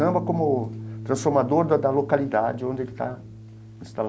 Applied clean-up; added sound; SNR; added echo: none; Bass guitar; 12 dB; none.